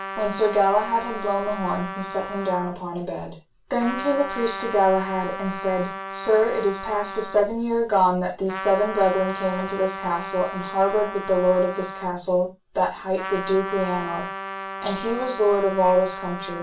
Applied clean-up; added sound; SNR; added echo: none; Trumpet; 10 dB; reverberation time 0.2 s.